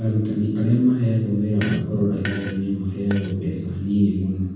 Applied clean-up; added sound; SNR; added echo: none; Fart; 16 dB; reverberation time 1.1 s.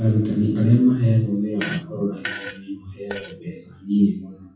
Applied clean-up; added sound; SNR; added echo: classical method WPE with log-MMSE.